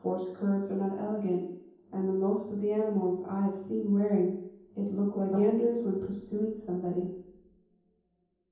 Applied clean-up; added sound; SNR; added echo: none; none; none; reverberation time 0.9 s.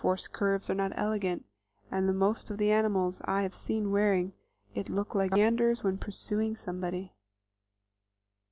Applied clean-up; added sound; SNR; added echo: none; none; none; none.